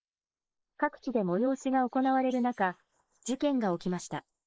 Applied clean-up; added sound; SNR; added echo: neural mask model Resemble Enhance denoiser.